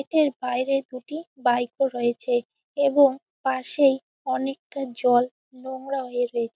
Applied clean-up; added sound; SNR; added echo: none; none; none; none.